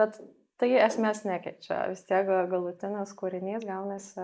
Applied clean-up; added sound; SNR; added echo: neural mask model Resemble Enhance denoiser.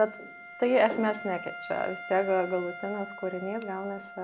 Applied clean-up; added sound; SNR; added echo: none; Wind instrument, woodwind instrument; 13 dB; none.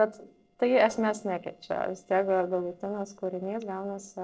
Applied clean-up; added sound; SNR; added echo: neural separator model SepFormer DNS4.